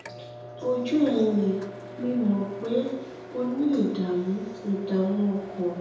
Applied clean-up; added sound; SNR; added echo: none; Microwave oven; 14 dB; reverberation time 0.8 s.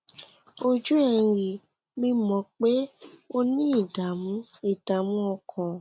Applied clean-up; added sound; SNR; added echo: none; none; none; none.